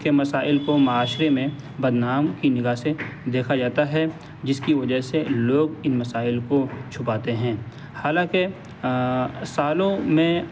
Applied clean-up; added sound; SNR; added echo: none; none; none; none.